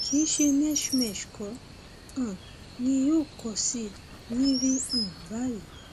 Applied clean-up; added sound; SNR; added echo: none; Chirp, tweet; 8 dB; none.